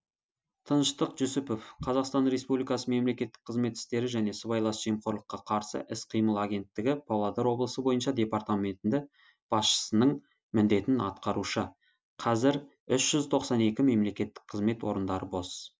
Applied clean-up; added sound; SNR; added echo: none; none; none; none.